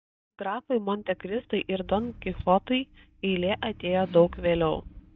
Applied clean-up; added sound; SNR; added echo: neural mask model DeepFilterNet 3.